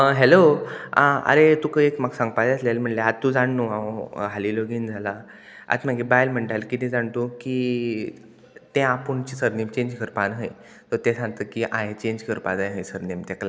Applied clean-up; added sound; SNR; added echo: none; none; none; none.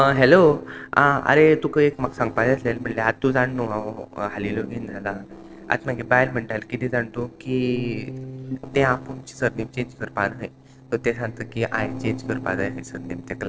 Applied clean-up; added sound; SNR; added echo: neural separator model SepFormer DNS4.